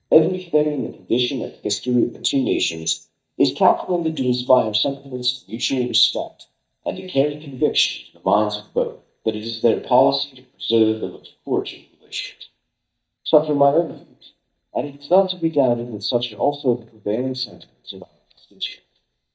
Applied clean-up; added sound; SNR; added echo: neural mask model DeepFilterNet 3.